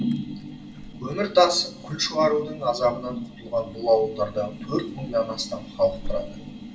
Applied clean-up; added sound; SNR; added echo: none; Alarm / Insect; 16 dB; reverberation time 0.5 s.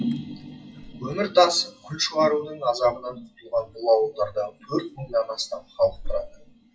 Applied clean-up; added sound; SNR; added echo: classical method WPE with log-MMSE.